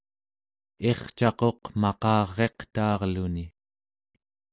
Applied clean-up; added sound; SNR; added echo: none; none; none; none.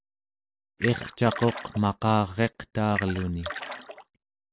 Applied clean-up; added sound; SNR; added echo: none; Splash, splatter; 9 dB; none.